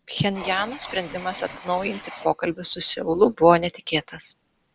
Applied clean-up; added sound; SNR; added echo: none; Writing; 18 dB; none.